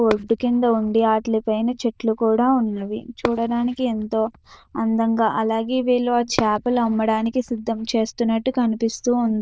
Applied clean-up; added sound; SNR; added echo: neural diffusion model UNIVERSE++.